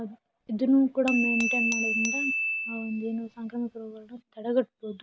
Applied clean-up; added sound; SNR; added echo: none; Glass / Bell; 2 dB; none.